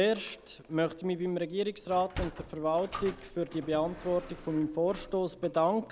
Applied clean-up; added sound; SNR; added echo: none; Sliding door; 15 dB; none.